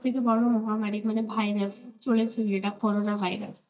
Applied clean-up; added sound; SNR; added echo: neural mask model DeepFilterNet 3.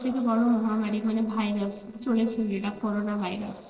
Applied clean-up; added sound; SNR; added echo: neural separator model SepFormer DNS4.